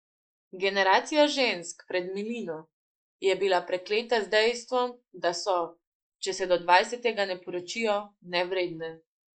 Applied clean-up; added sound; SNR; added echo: neural mask model Resemble Enhance denoiser.